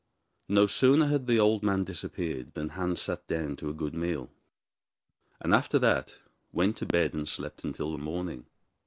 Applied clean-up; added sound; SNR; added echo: none; Fireworks; 16 dB; none.